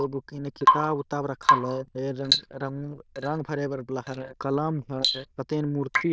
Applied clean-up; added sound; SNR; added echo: neural diffusion model UNIVERSE++.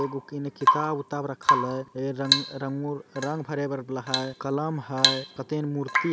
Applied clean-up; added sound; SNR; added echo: none; Drip / Water tap, faucet / Rain; -1 dB; none.